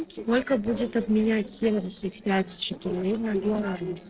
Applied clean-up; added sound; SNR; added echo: neural separator model SepFormer DNS4.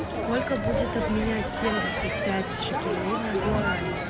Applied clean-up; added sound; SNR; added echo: none; Crowd; -2 dB; none.